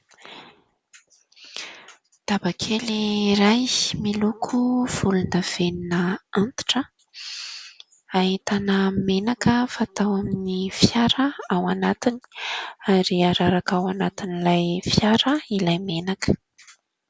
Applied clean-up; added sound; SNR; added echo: none; none; none; none.